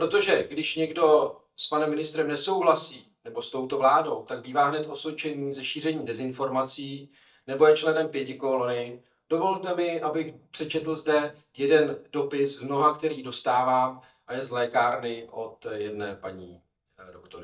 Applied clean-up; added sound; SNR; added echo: neural mask model DeepFilterNet 3.